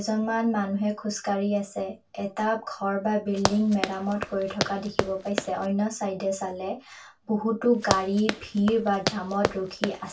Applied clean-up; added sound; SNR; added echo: none; Run; 4 dB; reverberation time 0.2 s.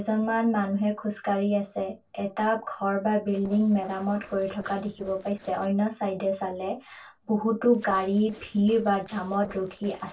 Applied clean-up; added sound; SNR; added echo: neural separator model SepFormer DNS4.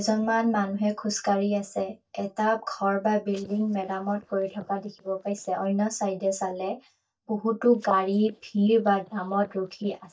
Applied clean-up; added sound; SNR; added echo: neural mask model DeepFilterNet 3.